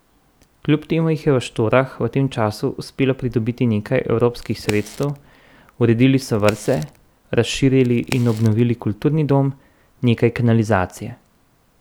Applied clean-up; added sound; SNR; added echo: none; Crack; 17 dB; none.